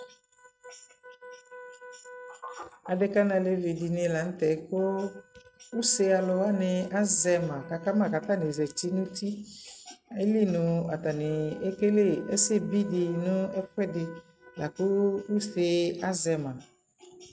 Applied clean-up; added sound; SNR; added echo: neural mask model RNNoise.